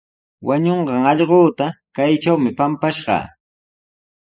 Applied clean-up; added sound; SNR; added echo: neural mask model Resemble Enhance denoiser.